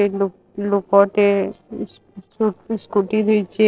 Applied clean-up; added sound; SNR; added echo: neural separator model SepFormer DNS4.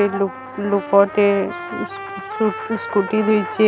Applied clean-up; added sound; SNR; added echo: none; Trumpet; 11 dB; none.